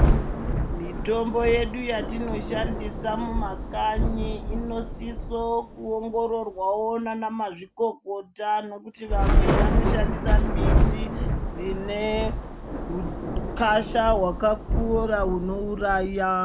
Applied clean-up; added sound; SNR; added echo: none; Thunder / Rain; -2 dB; none.